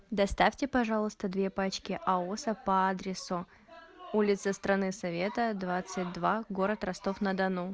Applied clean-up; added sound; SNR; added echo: none; none; none; none.